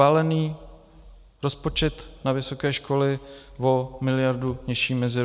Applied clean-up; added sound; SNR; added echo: none; none; none; none.